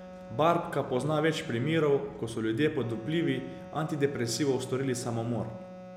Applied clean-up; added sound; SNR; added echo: none; Wind instrument, woodwind instrument; 16 dB; none.